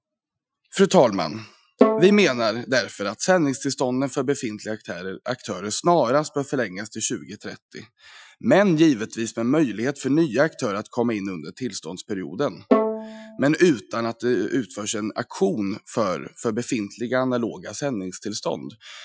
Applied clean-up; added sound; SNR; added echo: classical method Wiener filter.